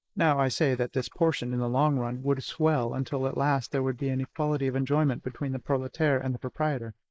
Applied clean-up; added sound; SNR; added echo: neural mask model Resemble Enhance denoiser.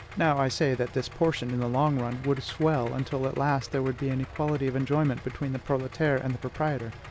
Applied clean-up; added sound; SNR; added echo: none; Idling; 16 dB; none.